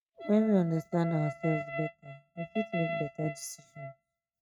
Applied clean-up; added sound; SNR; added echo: neural mask model RNNoise.